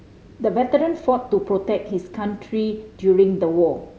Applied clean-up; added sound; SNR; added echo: none; none; none; none.